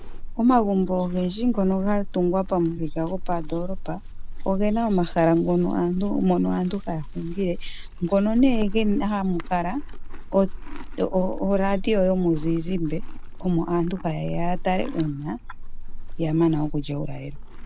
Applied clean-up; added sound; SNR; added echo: none; Livestock, farm animals, working animals; 5 dB; none.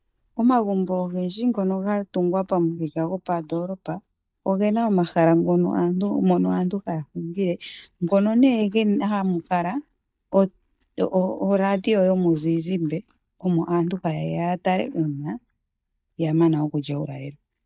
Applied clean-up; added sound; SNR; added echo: neural mask model DeepFilterNet 3.